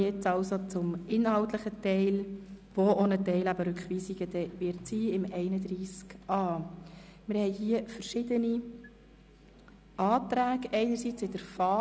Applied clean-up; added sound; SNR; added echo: none; none; none; none.